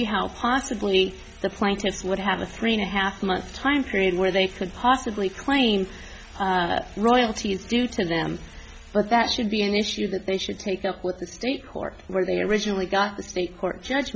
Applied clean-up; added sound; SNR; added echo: none; Whoosh, swoosh, swish; 18 dB; none.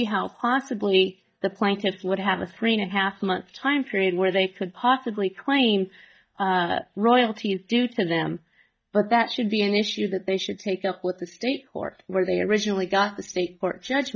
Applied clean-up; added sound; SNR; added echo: neural mask model DeepFilterNet 3.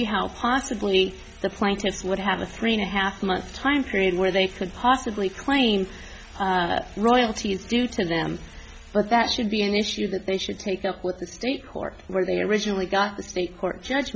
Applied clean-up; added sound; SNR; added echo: none; none; none; none.